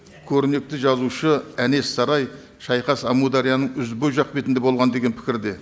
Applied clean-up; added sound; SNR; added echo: none; none; none; none.